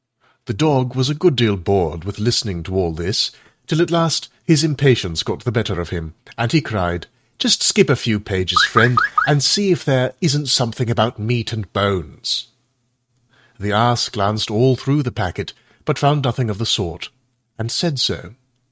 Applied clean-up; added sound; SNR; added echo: neural mask model RNNoise.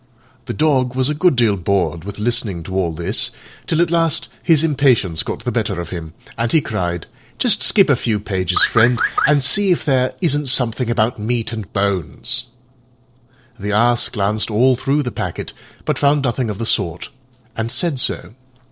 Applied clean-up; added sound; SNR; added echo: neural separator model SepFormer DNS4.